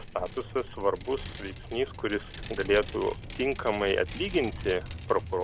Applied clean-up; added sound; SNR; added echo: none; Vehicle; 10 dB; none.